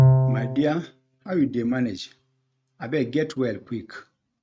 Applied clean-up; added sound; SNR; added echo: neural mask model RNNoise.